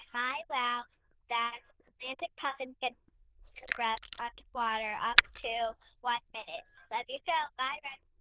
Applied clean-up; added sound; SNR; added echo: neural diffusion model UNIVERSE++.